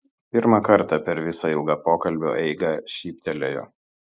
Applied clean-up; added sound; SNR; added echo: none; none; none; none.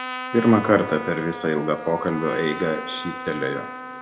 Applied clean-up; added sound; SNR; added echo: none; Trumpet; 10 dB; reverberation time 1.3 s.